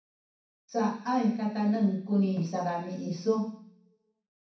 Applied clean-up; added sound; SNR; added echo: none; none; none; reverberation time 0.6 s.